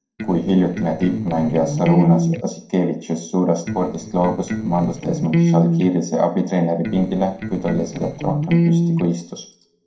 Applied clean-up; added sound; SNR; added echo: neural separator model SepFormer DNS4.